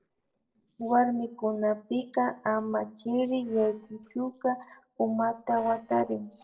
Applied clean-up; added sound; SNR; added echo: neural separator model SepFormer DNS4.